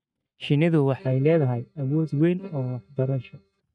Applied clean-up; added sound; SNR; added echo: neural mask model DeepFilterNet 3.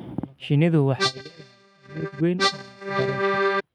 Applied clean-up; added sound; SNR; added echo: neural mask model RNNoise.